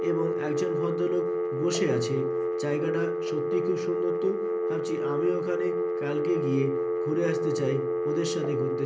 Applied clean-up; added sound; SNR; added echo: none; Telephone; -2 dB; reverberation time 0.5 s.